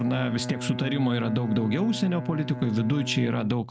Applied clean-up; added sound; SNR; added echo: none; Bowed string instrument; 9 dB; none.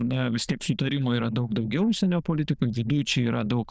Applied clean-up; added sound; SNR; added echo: neural diffusion model UNIVERSE++.